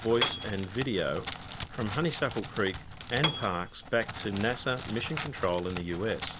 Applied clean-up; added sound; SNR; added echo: none; Piano + Crackle; 5 dB; none.